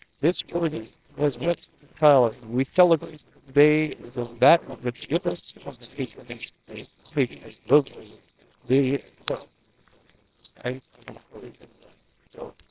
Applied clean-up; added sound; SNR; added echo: neural separator model SepFormer WHAMR!.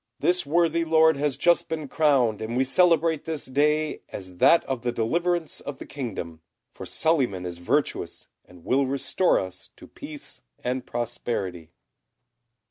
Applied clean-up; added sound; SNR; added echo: none; none; none; none.